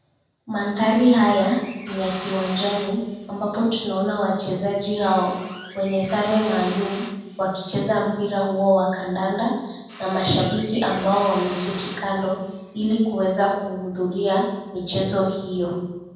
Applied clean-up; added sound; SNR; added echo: none; Drill; 15 dB; reverberation time 1.2 s.